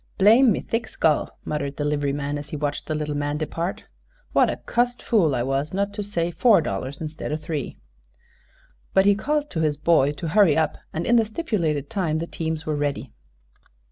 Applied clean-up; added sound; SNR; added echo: none; none; none; none.